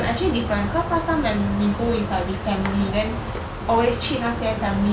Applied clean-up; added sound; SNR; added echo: none; none; none; none.